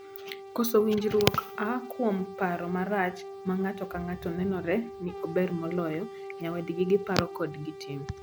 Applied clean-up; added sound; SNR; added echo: none; Brass instrument; 12 dB; none.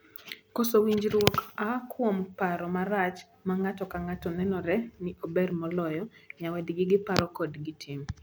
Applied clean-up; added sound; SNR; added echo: none; none; none; none.